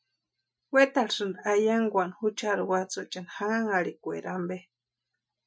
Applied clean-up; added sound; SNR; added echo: classical method Wiener filter.